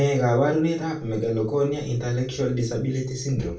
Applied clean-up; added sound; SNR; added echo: none; none; none; reverberation time 0.3 s.